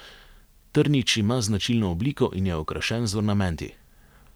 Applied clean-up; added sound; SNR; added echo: none; none; none; none.